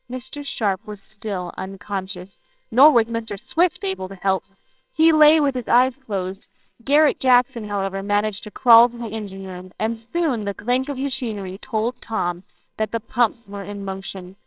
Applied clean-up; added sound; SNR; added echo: neural separator model SepFormer WHAMR!.